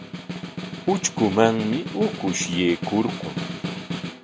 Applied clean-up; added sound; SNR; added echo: none; Snare drum; 7 dB; none.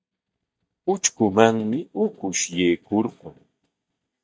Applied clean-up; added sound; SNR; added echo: neural mask model DeepFilterNet 3.